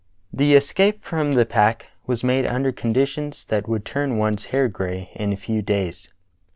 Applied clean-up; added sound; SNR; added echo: none; none; none; none.